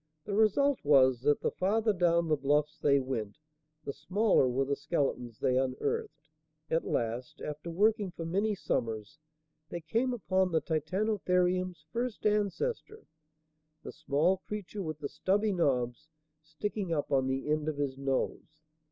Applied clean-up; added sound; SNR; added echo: none; none; none; none.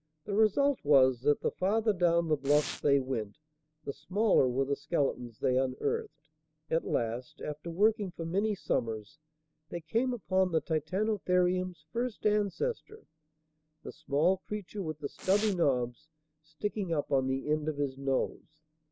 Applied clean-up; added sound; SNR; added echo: none; Domestic sounds, home sounds; 18 dB; none.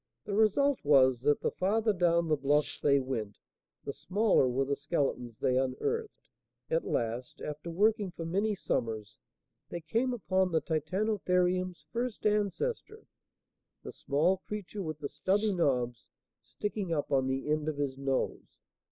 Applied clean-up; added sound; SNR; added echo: neural mask model Resemble Enhance denoiser.